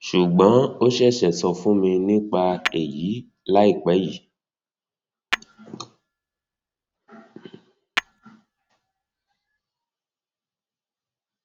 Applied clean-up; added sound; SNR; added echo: none; Tap / Hammer; 12 dB; none.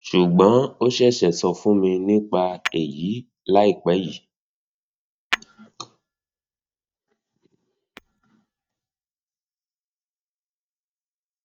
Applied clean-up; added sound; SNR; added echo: neural mask model DeepFilterNet 3.